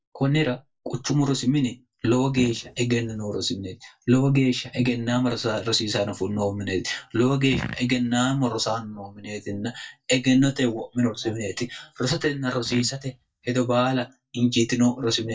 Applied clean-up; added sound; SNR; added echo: neural mask model DeepFilterNet 3.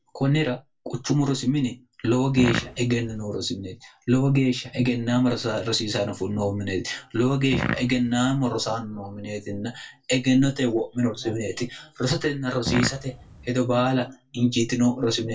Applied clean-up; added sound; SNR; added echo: none; Fart; 5 dB; reverberation time 0.2 s.